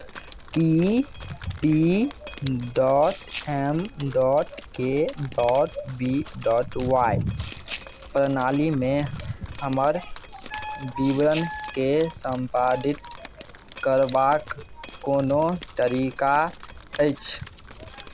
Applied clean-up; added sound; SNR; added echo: none; Drip + Rattle (instrument); 16 dB; none.